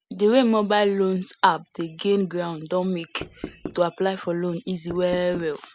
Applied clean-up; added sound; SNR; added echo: none; Knock; 13 dB; none.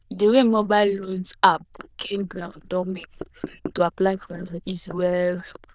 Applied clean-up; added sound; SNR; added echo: neural diffusion model UNIVERSE++.